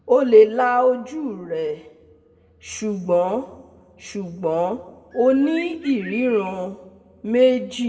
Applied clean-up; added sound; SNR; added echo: none; Bird; 17 dB; reverberation time 1.0 s.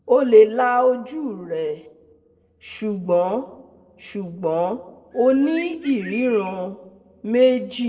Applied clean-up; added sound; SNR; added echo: neural separator model SepFormer DNS4.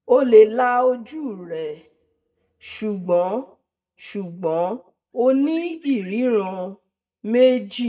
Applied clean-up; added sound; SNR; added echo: neural mask model DeepFilterNet 3.